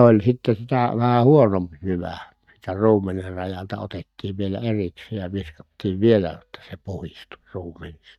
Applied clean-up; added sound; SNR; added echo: neural mask model DeepFilterNet 3.